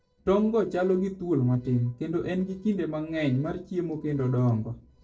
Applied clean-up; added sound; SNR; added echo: neural separator model SepFormer DNS4.